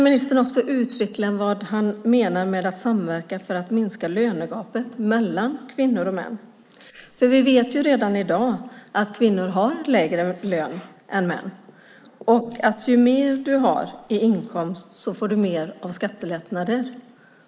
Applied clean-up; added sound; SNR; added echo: neural mask model Resemble Enhance denoiser.